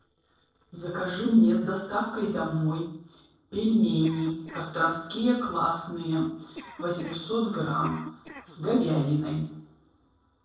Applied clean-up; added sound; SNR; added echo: neural separator model SepFormer DNS4.